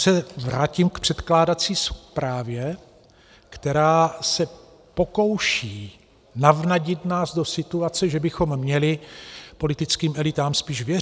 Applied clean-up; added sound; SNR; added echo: none; none; none; none.